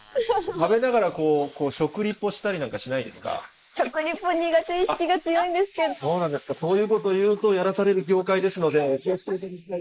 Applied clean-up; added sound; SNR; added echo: neural mask model Resemble Enhance denoiser.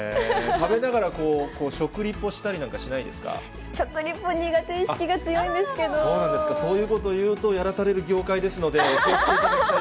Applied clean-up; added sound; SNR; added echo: none; none; none; none.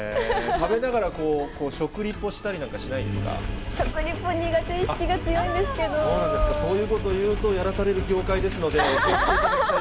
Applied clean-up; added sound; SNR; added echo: none; Engine; 6 dB; none.